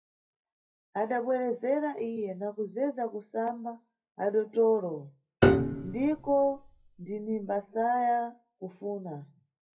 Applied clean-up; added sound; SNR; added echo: classical method WPE with log-MMSE.